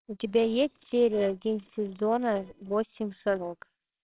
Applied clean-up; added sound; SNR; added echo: neural separator model SepFormer WHAMR!.